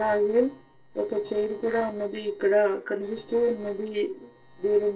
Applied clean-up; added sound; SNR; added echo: neural separator model SepFormer DNS4.